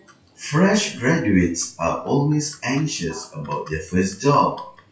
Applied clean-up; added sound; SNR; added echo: classical method WPE with log-MMSE.